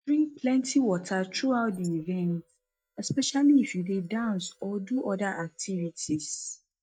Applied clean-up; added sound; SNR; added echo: neural mask model DeepFilterNet 3.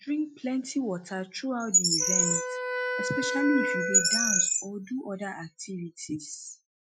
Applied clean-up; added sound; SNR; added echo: classical method Wiener filter.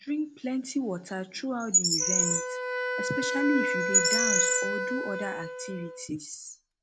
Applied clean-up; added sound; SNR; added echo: none; Bird + Wind instrument, woodwind instrument; -4 dB; none.